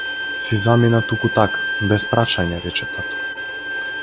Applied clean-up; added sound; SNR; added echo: none; Bowed string instrument; 6 dB; none.